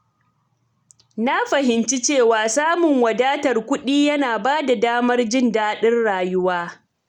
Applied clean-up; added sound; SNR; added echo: none; none; none; none.